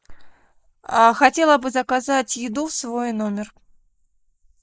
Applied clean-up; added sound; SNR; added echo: neural mask model Resemble Enhance denoiser.